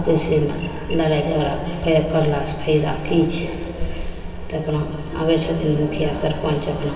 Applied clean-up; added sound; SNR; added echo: none; none; none; reverberation time 2.5 s.